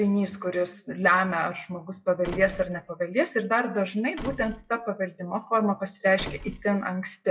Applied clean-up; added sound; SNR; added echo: classical method WPE with log-MMSE.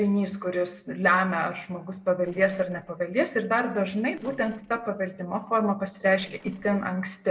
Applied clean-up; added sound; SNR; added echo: neural separator model SepFormer DNS4.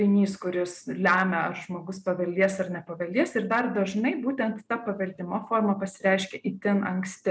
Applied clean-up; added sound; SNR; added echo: none; none; none; none.